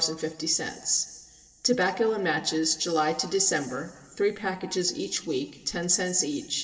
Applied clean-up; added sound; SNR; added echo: none; none; none; reverberation time 1.9 s.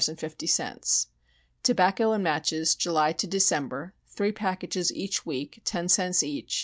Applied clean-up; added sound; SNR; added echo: none; none; none; none.